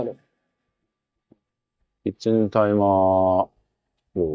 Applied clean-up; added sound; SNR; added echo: neural mask model DeepFilterNet 3.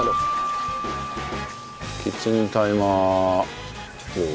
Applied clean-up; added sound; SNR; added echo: none; Keyboard (musical); 6 dB; none.